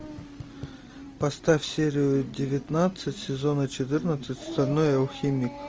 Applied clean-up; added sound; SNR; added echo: none; none; none; none.